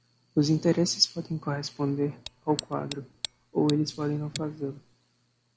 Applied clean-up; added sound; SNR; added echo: none; Tick; 14 dB; none.